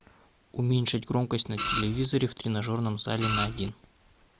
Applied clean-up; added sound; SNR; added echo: none; Printer; -2 dB; none.